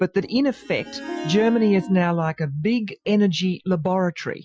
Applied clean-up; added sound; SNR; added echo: classical method Wiener filter.